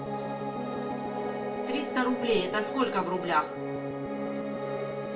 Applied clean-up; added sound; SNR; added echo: none; Piano; 1 dB; reverberation time 0.2 s.